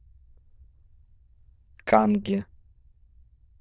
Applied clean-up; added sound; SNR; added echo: neural diffusion model UNIVERSE++.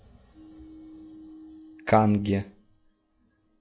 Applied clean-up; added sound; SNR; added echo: classical method log-MMSE.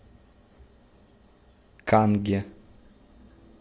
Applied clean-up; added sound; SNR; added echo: none; none; none; none.